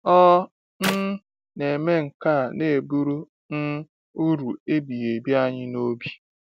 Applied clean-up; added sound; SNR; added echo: none; Clapping; 10 dB; none.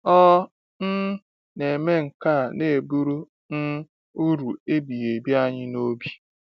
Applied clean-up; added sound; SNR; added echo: none; none; none; none.